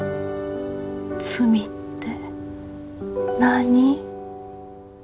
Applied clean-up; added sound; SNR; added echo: none; none; none; none.